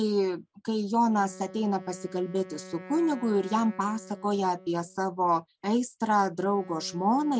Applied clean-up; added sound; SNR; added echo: none; Wind instrument, woodwind instrument; 20 dB; none.